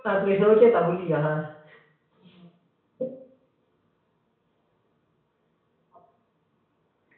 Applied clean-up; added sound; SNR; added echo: none; none; none; reverberation time 0.6 s.